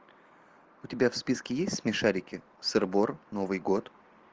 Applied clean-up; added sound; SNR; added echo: none; none; none; none.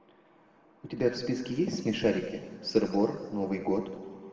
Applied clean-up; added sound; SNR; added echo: none; none; none; reverberation time 1.6 s.